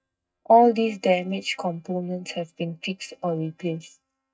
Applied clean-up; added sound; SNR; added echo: neural mask model DeepFilterNet 3.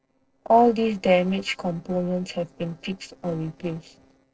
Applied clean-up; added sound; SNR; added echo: neural separator model SepFormer DNS4.